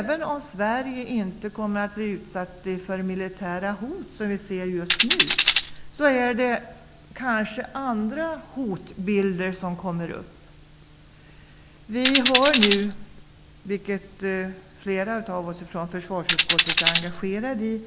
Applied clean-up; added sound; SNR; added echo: none; Tambourine; -4 dB; none.